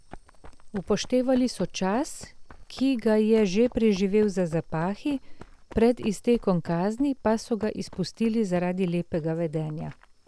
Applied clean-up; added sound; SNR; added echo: none; Run; 17 dB; none.